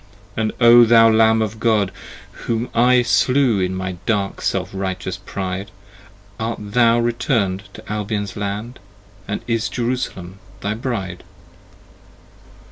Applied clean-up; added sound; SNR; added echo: none; none; none; none.